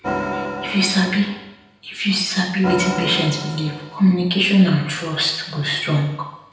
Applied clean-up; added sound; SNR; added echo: none; Organ; 9 dB; reverberation time 0.9 s.